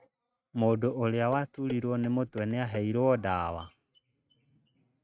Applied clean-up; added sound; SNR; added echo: neural mask model RNNoise.